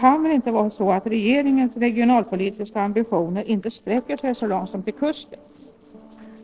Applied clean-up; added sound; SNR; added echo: neural separator model SepFormer DNS4.